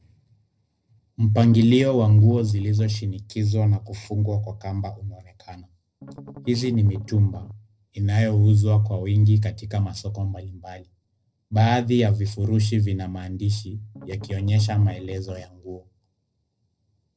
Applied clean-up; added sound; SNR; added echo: neural separator model SepFormer DNS4.